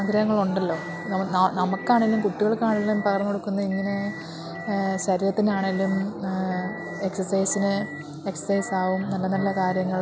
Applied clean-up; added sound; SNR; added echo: none; Microwave oven; 17 dB; none.